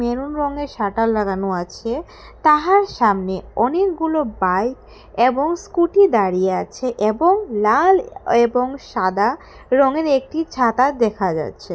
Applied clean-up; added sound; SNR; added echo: none; none; none; none.